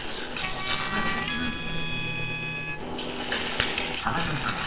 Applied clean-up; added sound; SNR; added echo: neural separator model SepFormer WHAMR!.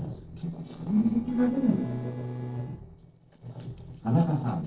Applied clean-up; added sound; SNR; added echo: neural separator model SepFormer DNS4.